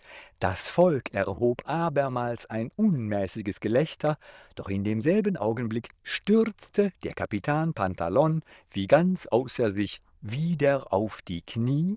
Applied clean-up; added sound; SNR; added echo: neural diffusion model UNIVERSE++.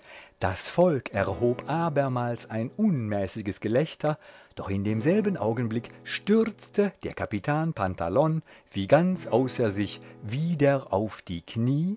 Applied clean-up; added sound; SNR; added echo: none; Acoustic guitar / Strum; 19 dB; none.